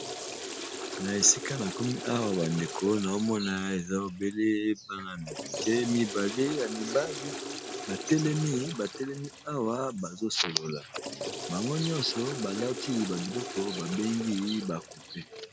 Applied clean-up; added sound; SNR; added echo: none; Toilet flush / Water; 9 dB; none.